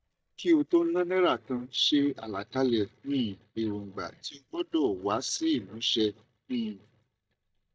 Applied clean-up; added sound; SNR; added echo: neural mask model DeepFilterNet 3.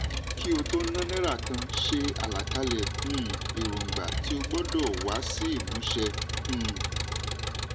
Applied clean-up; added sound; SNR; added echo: none; Engine; 0 dB; none.